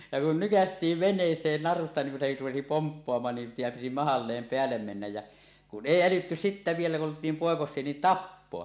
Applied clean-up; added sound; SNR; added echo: none; none; none; none.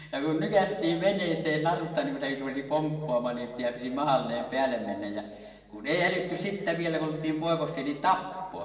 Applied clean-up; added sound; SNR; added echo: none; none; none; reverberation time 1.5 s.